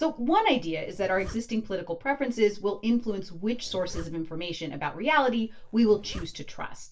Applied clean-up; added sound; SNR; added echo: none; Zipper (clothing); 19 dB; reverberation time 0.2 s.